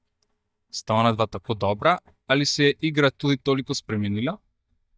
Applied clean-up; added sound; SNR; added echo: neural mask model DeepFilterNet 3.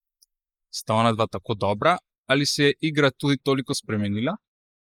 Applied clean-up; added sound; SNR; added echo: neural mask model Resemble Enhance denoiser.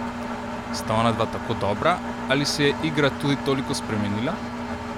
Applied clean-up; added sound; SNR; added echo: none; Engine; 5 dB; none.